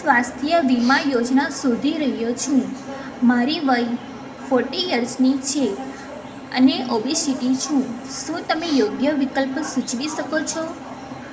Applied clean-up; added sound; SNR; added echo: none; Breathing; 18 dB; reverberation time 2.8 s.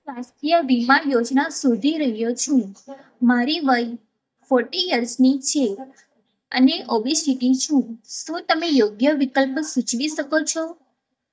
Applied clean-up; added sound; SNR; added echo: neural mask model DeepFilterNet 3.